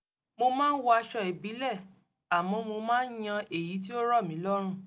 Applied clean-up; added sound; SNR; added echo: none; none; none; none.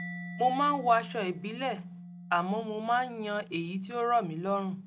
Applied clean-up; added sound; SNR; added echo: none; Mallet percussion; 14 dB; none.